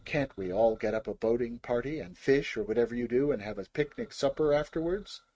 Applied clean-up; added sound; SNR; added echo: neural mask model RNNoise.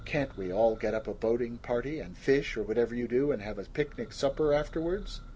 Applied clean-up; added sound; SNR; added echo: none; Church bell; 15 dB; none.